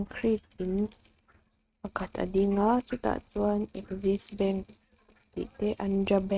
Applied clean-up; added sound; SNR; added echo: neural mask model RNNoise.